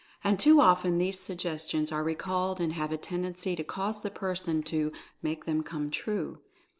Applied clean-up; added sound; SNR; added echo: neural separator model SepFormer DNS4.